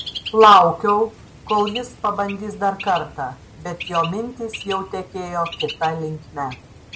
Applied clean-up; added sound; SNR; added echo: none; Bird; 16 dB; none.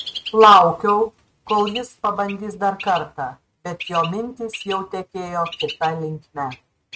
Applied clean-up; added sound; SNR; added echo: neural mask model RNNoise.